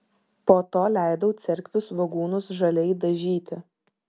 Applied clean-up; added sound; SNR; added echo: none; none; none; none.